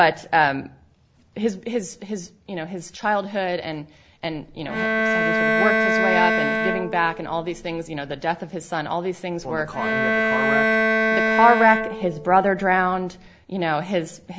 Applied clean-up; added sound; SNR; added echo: none; Bowed string instrument; -1 dB; none.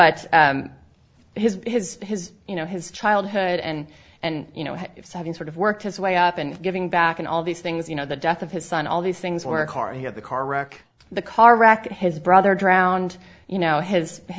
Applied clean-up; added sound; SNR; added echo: none; none; none; none.